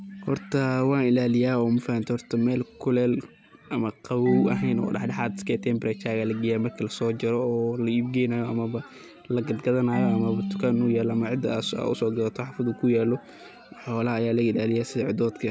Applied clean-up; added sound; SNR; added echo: none; Marimba, xylophone / Wood; 11 dB; none.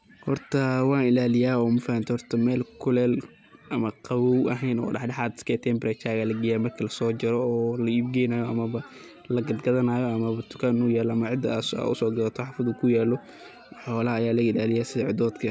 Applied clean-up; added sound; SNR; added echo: none; none; none; none.